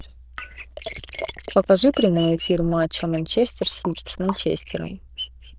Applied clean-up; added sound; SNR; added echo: neural diffusion model UNIVERSE++.